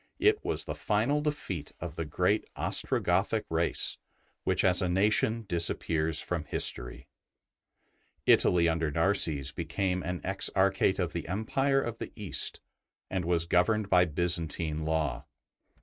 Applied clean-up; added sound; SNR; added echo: neural mask model RNNoise.